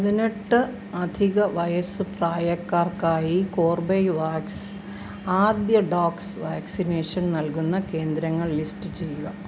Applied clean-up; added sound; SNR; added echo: none; none; none; none.